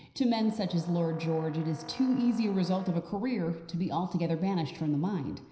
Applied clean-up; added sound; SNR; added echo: none; Brass instrument; 18 dB; reverberation time 0.9 s.